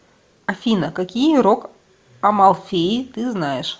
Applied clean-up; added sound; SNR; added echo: none; none; none; none.